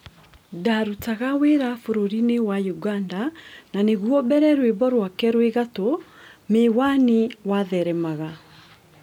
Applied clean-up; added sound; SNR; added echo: none; none; none; none.